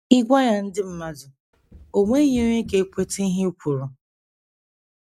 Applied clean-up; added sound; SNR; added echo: none; Run; 20 dB; none.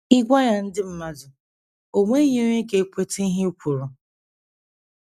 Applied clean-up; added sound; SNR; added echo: none; none; none; none.